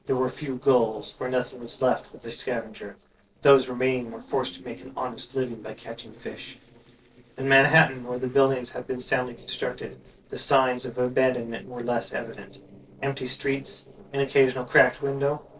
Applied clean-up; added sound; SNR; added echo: neural separator model SepFormer DNS4.